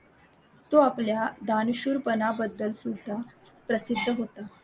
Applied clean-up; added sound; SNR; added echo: none; none; none; none.